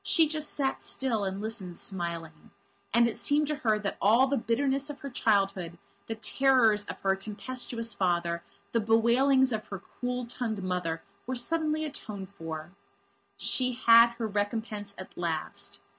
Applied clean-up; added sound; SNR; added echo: none; none; none; none.